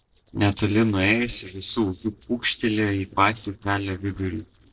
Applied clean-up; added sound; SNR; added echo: neural separator model SepFormer DNS4.